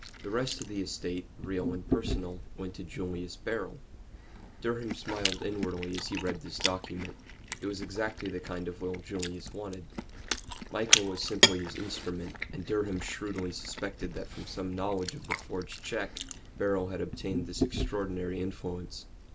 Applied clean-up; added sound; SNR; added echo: none; Chewing, mastication; 0 dB; none.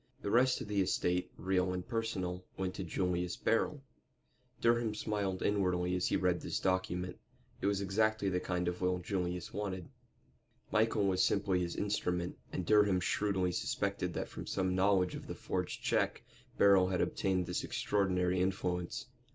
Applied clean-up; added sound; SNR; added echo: none; none; none; none.